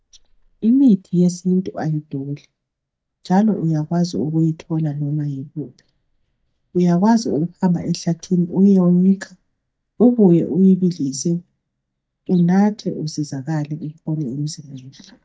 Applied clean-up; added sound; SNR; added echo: neural mask model DeepFilterNet 3.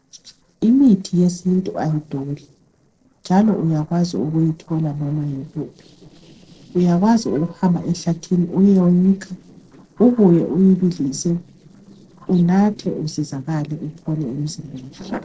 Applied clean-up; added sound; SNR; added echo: neural separator model SepFormer DNS4.